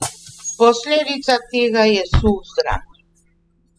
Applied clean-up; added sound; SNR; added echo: classical method spectral subtraction.